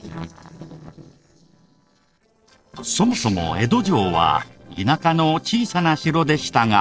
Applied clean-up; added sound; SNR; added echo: neural separator model SepFormer DNS4.